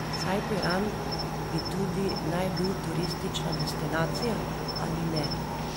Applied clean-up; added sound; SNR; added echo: none; Cricket; -1 dB; none.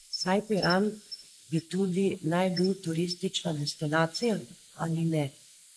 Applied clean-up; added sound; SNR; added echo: neural mask model Resemble Enhance denoiser.